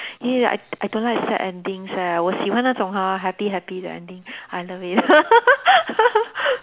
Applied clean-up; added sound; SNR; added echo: none; none; none; none.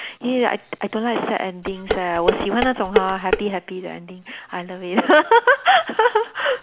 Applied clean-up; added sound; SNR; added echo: none; Dishes, pots, and pans; 3 dB; none.